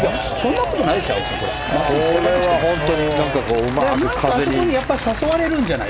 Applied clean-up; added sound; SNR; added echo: none; none; none; none.